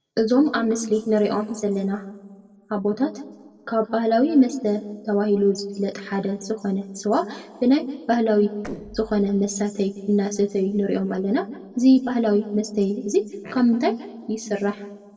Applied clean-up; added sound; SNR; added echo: neural separator model SepFormer DNS4.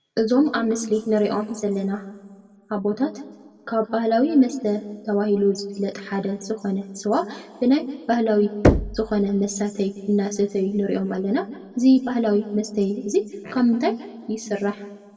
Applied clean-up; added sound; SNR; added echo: none; Knock; 2 dB; reverberation time 1.2 s.